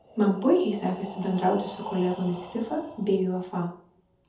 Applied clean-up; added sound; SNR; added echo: none; Breathing; 17 dB; reverberation time 0.5 s.